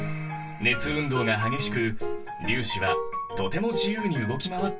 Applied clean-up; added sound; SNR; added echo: none; none; none; reverberation time 0.1 s.